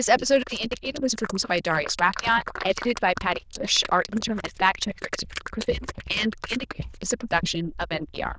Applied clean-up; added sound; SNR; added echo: neural diffusion model UNIVERSE++.